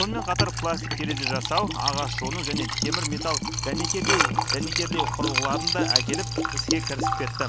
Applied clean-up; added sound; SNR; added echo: none; Liquid; -4 dB; none.